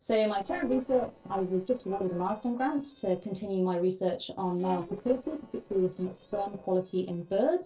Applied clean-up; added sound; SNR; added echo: neural separator model SepFormer DNS4.